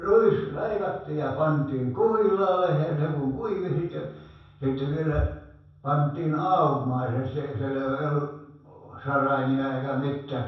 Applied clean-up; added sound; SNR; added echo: none; none; none; reverberation time 0.7 s.